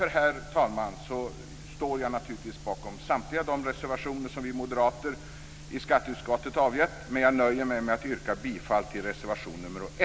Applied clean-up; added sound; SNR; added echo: none; none; none; none.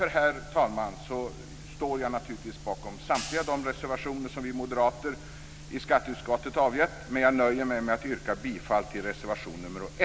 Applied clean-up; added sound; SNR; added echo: none; Hi-hat; 15 dB; none.